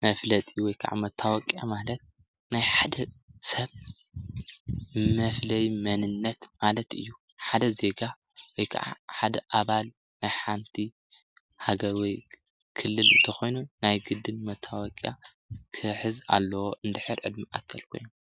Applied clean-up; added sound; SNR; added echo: none; Bird; -4 dB; none.